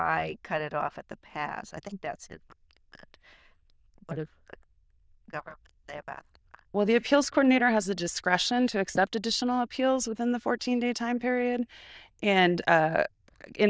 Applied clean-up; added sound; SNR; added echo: neural diffusion model UNIVERSE++.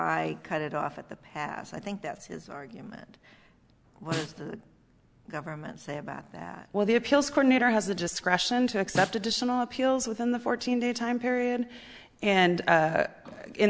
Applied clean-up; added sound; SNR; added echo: none; Snare drum; 11 dB; none.